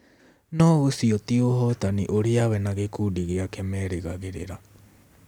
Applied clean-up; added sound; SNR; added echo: none; none; none; none.